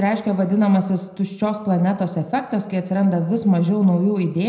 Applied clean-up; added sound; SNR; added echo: none; none; none; reverberation time 0.7 s.